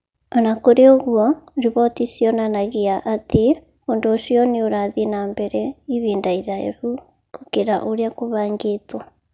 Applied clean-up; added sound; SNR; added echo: none; none; none; none.